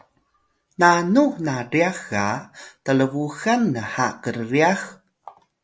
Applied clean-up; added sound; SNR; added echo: none; none; none; none.